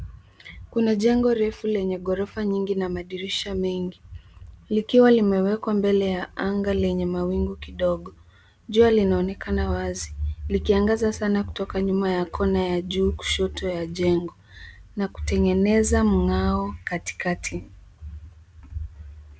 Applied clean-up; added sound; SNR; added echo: none; none; none; none.